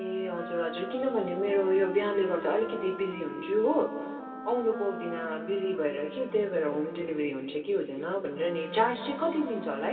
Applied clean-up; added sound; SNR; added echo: none; Wind instrument, woodwind instrument; 12 dB; reverberation time 2.4 s.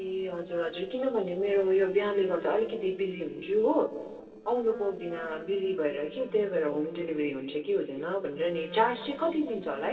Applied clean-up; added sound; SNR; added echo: neural separator model SepFormer DNS4.